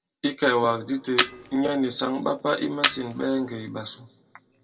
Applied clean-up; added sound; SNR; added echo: none; Camera; 5 dB; reverberation time 1.6 s.